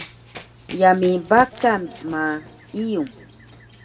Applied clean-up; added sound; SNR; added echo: none; Run; 19 dB; reverberation time 1.6 s.